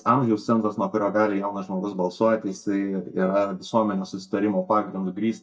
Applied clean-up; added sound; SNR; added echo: neural mask model DeepFilterNet 3.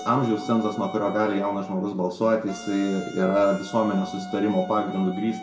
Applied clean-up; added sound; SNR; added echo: none; Wind instrument, woodwind instrument; 14 dB; reverberation time 1.2 s.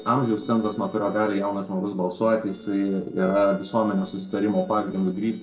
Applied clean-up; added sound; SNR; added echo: neural separator model SepFormer DNS4.